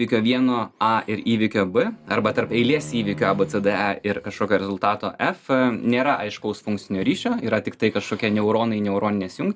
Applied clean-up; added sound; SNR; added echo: none; Bowed string instrument; 16 dB; none.